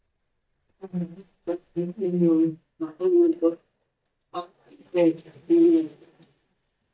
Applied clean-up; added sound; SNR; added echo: neural mask model DeepFilterNet 3.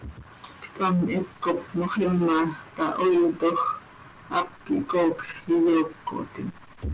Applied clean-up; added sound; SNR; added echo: none; none; none; none.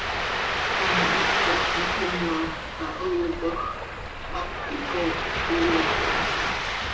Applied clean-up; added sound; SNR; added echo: none; Ocean; -4 dB; reverberation time 0.6 s.